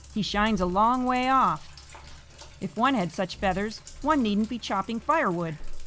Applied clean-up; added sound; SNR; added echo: none; Sink (filling or washing); 14 dB; none.